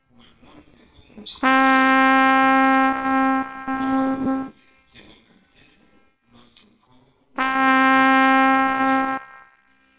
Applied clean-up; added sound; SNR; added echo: neural separator model SepFormer WHAMR!.